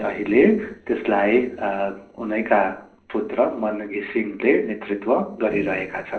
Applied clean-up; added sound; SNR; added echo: neural separator model SepFormer DNS4.